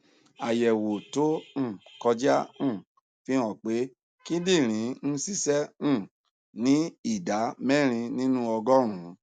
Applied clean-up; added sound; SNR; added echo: none; none; none; none.